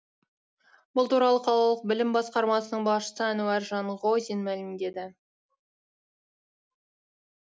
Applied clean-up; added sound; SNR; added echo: none; none; none; none.